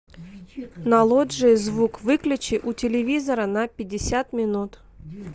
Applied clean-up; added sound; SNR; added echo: none; none; none; none.